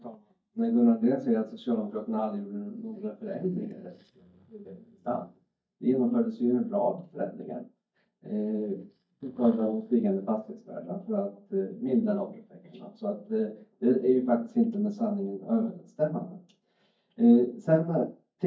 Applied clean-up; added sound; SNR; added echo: neural mask model DeepFilterNet 3.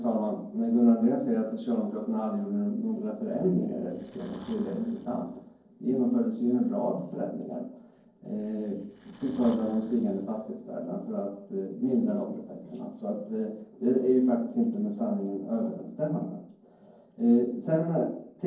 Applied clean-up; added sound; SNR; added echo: neural separator model SepFormer DNS4.